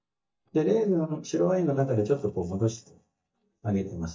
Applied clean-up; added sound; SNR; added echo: neural mask model DeepFilterNet 3.